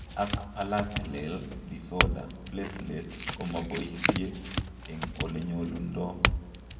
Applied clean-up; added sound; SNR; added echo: none; Chink, clink / Domestic sounds, home sounds; -1 dB; reverberation time 1.3 s.